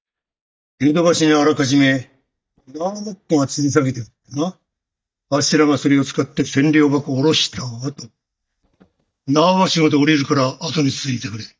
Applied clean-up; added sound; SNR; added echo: neural mask model DeepFilterNet 3.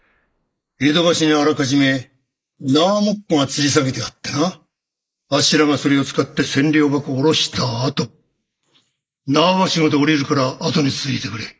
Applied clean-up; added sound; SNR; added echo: neural mask model Resemble Enhance denoiser.